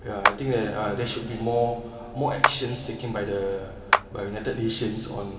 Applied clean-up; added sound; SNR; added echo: none; Clapping; 1 dB; reverberation time 2.5 s.